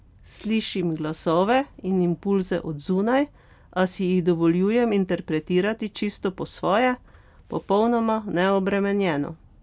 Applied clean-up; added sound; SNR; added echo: none; none; none; none.